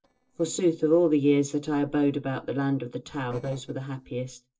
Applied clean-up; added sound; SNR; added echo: neural separator model SepFormer DNS4.